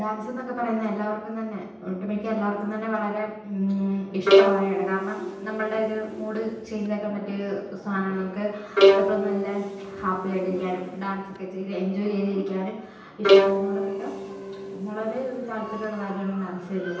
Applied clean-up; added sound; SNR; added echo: none; Bowed string instrument; -5 dB; reverberation time 0.9 s.